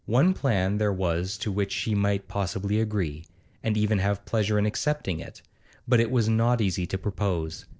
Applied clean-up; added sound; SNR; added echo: neural separator model SepFormer DNS4.